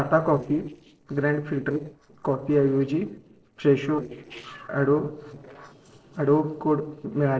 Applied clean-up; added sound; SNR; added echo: neural separator model SepFormer DNS4.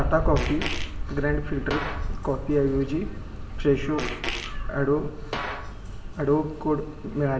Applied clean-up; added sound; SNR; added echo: none; Fart; 12 dB; reverberation time 1.1 s.